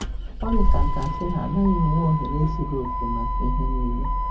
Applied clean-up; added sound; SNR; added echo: none; Motor vehicle (road); -3 dB; reverberation time 0.4 s.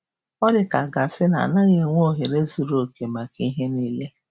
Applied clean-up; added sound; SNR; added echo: none; none; none; none.